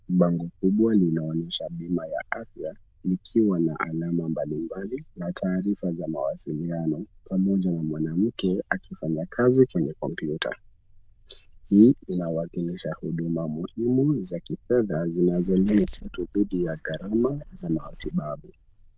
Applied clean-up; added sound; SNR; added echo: neural diffusion model UNIVERSE++.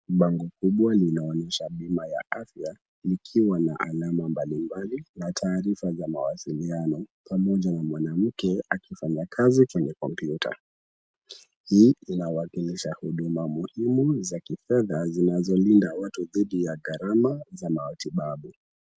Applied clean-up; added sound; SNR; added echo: none; none; none; none.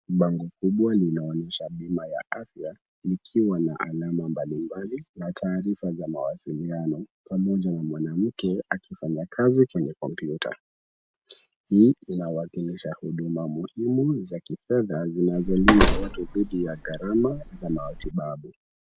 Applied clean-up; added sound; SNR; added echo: none; Slam; 0 dB; none.